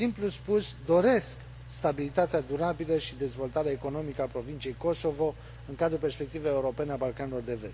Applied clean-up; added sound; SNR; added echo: none; Engine; 15 dB; none.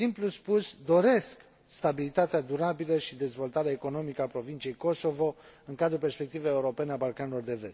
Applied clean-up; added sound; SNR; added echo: none; none; none; none.